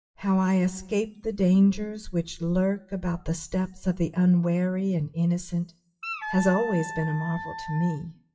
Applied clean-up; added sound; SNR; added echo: classical method WPE with log-MMSE.